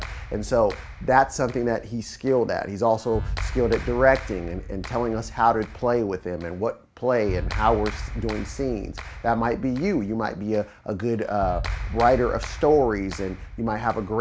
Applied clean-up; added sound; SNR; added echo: none; Clapping; 10 dB; none.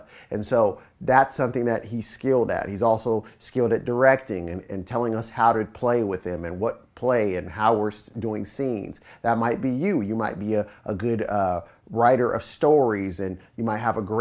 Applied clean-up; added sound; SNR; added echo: none; none; none; none.